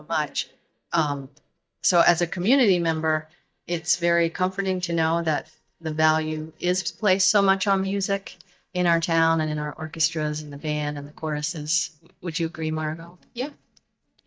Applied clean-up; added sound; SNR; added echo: neural mask model DeepFilterNet 3.